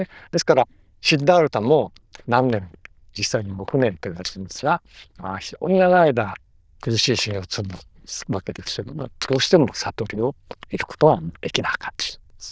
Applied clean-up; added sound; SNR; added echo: neural diffusion model UNIVERSE++.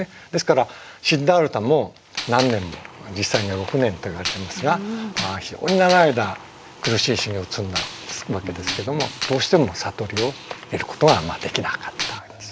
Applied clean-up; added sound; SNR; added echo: none; Gunshot, gunfire; 10 dB; none.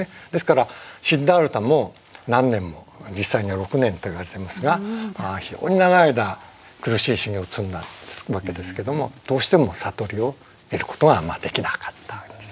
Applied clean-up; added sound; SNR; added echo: none; none; none; none.